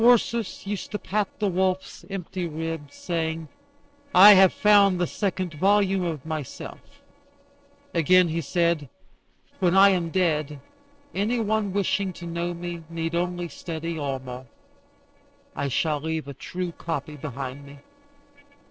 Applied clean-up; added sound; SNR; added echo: neural separator model SepFormer DNS4.